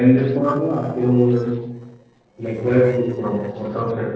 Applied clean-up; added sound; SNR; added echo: neural separator model SepFormer DNS4.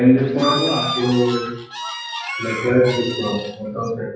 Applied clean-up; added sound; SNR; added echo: classical method WPE with log-MMSE.